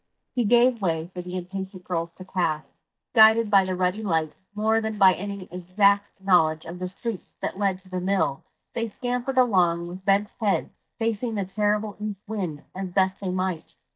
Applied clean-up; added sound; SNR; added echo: neural mask model DeepFilterNet 3.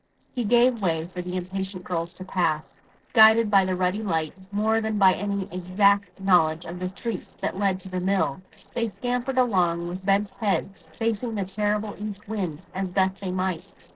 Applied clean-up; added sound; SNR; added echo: neural separator model SepFormer DNS4.